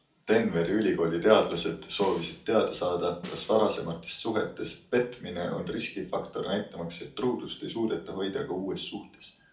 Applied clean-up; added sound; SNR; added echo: none; Snare drum; 17 dB; reverberation time 0.4 s.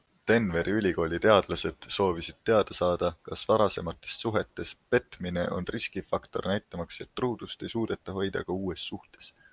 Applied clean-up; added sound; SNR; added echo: none; none; none; none.